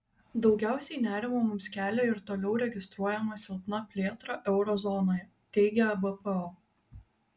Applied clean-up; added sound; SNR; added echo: none; none; none; none.